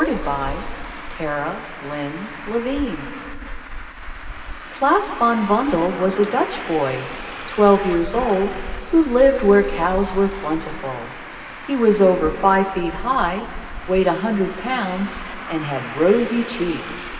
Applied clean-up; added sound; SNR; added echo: none; Traffic noise, roadway noise; 11 dB; reverberation time 2.0 s.